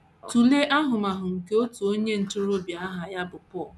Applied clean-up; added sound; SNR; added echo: none; none; none; none.